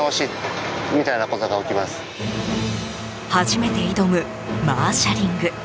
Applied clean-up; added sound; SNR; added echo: none; none; none; none.